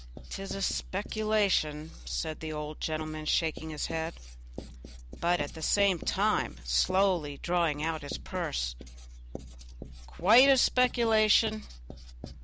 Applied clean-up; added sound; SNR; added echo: none; Writing; 16 dB; none.